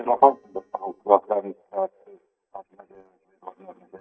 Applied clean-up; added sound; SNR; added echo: neural mask model DeepFilterNet 3.